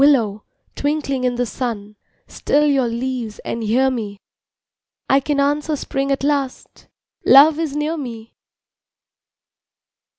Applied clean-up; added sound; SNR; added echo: none; none; none; none.